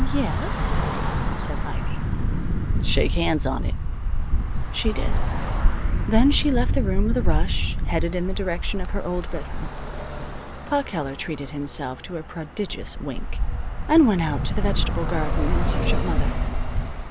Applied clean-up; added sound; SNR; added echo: none; Traffic noise, roadway noise / Bus; -5 dB; none.